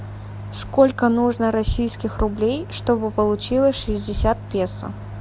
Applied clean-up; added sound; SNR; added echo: none; none; none; none.